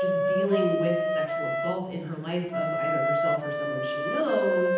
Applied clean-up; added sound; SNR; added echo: none; Wind instrument, woodwind instrument; -3 dB; reverberation time 0.9 s.